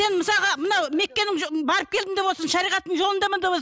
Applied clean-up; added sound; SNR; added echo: none; none; none; none.